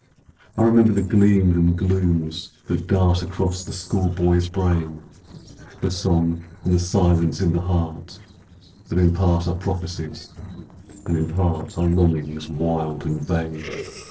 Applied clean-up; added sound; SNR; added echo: neural separator model SepFormer DNS4.